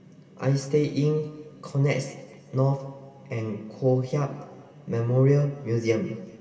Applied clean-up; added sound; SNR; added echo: none; none; none; reverberation time 1.9 s.